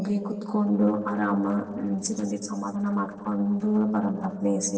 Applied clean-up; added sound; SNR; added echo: neural separator model SepFormer DNS4.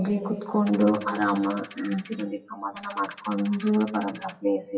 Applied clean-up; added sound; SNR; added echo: classical method WPE with log-MMSE.